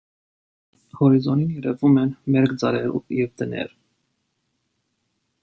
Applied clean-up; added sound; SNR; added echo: none; none; none; none.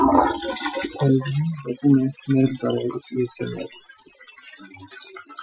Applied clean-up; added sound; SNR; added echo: classical method Wiener filter.